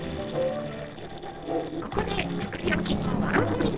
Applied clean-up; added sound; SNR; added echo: neural separator model SepFormer DNS4.